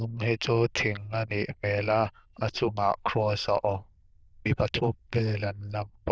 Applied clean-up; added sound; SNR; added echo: neural diffusion model UNIVERSE++.